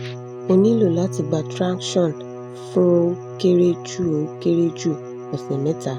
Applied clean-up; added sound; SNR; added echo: none; Bowed string instrument; 11 dB; none.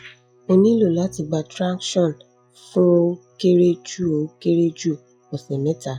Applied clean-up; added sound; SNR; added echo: classical method log-MMSE.